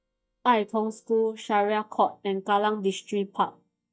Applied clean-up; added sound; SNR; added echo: neural mask model DeepFilterNet 3.